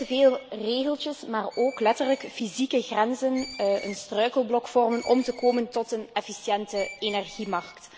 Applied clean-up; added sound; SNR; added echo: none; Screech; 20 dB; none.